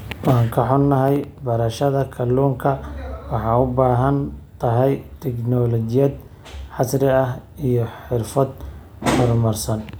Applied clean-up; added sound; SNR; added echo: none; none; none; none.